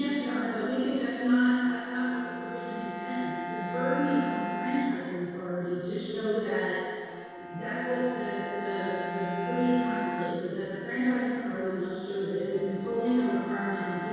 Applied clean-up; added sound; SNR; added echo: none; Bowed string instrument; 8 dB; reverberation time 2.0 s.